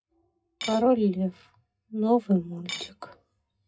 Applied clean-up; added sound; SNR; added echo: classical method WPE with log-MMSE.